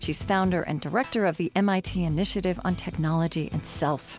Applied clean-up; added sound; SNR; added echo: none; none; none; none.